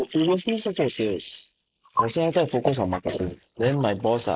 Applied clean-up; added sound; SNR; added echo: neural mask model Resemble Enhance denoiser.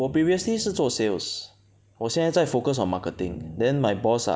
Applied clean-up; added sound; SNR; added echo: none; none; none; none.